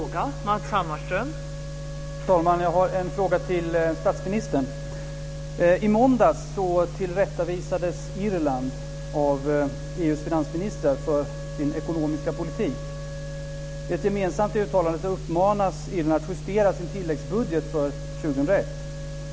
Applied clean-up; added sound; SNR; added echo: none; Wind instrument, woodwind instrument; 18 dB; none.